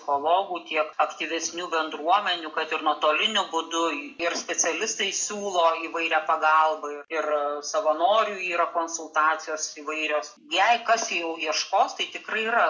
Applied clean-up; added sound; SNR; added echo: none; none; none; none.